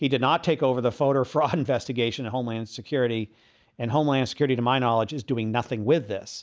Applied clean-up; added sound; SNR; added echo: none; none; none; none.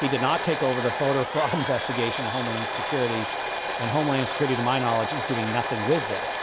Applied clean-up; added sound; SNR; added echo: none; Domestic sounds, home sounds; 2 dB; none.